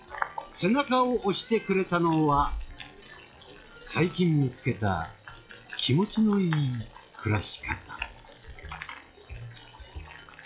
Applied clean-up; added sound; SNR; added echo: classical method log-MMSE.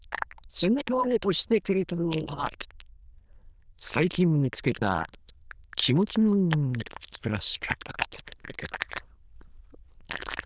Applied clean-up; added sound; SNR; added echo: neural diffusion model UNIVERSE++.